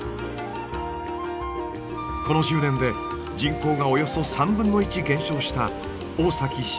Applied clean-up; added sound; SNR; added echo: none; none; none; none.